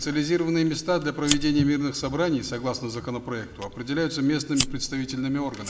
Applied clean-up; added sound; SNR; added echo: none; Fire; 11 dB; reverberation time 1.3 s.